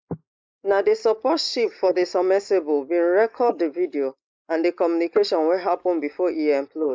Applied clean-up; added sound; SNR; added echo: neural mask model Resemble Enhance denoiser.